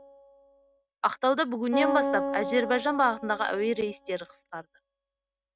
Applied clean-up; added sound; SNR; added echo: neural mask model RNNoise.